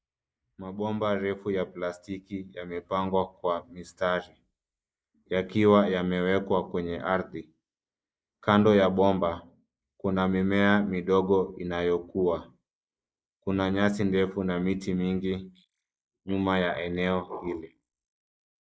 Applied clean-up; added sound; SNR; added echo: neural mask model Resemble Enhance denoiser.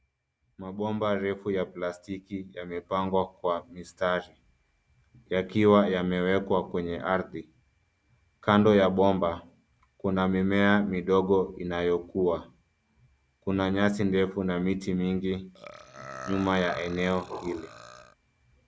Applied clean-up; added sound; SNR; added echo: none; Burping, eructation; 16 dB; none.